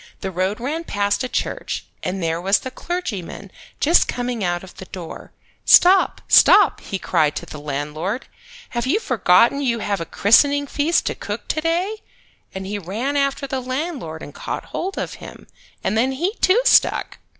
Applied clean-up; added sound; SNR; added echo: none; none; none; none.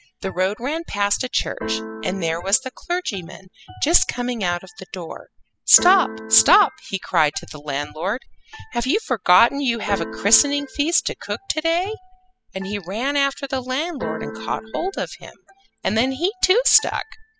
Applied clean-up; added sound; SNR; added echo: classical method spectral subtraction.